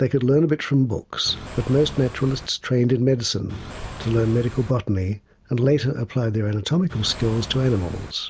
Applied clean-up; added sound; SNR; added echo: none; Engine / Car; 13 dB; none.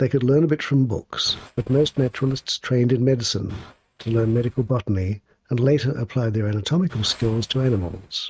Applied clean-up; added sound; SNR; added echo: neural mask model RNNoise.